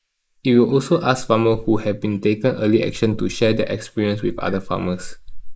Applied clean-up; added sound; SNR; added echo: neural mask model Resemble Enhance denoiser.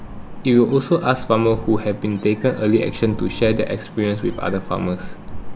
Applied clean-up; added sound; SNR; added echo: none; Meow; 11 dB; none.